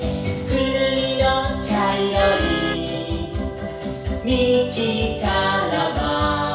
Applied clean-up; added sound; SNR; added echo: none; Vehicle horn, car horn, honking; 13 dB; reverberation time 0.7 s.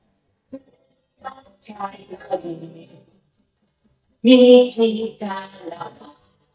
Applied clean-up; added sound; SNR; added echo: neural mask model DeepFilterNet 3.